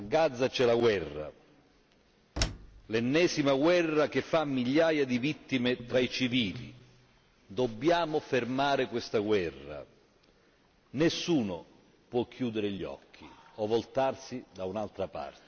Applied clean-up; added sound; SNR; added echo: none; Slam; 8 dB; none.